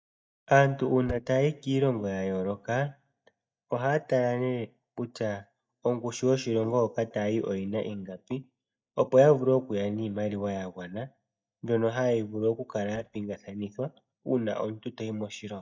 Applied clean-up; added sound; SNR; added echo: neural mask model DeepFilterNet 3.